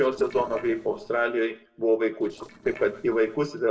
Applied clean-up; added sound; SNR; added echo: neural separator model SepFormer DNS4.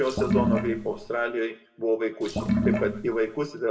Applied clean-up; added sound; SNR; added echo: none; Sink (filling or washing) / Water; 0 dB; reverberation time 0.5 s.